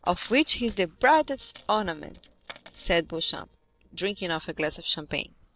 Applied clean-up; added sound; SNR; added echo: neural separator model SepFormer DNS4.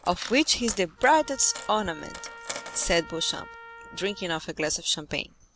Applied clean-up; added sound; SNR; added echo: none; Trumpet + Coin (dropping); 15 dB; none.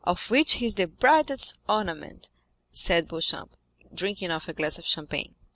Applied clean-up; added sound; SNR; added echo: none; none; none; none.